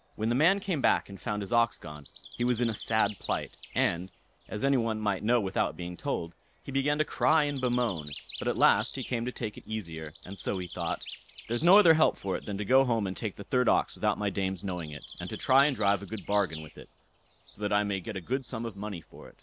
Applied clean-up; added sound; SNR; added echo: none; Bird; 17 dB; none.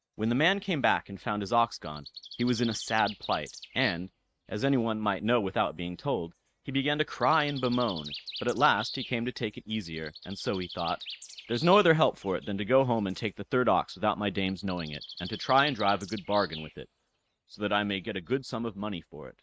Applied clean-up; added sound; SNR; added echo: neural mask model RNNoise.